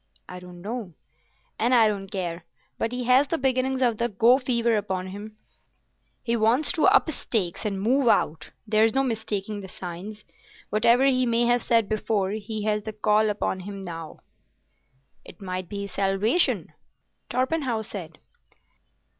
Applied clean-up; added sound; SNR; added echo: none; none; none; none.